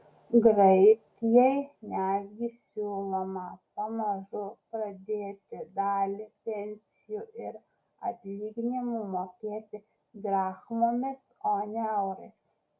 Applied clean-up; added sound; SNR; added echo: none; none; none; none.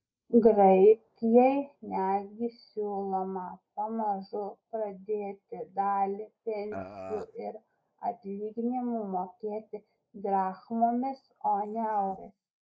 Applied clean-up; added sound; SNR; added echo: neural mask model Resemble Enhance denoiser.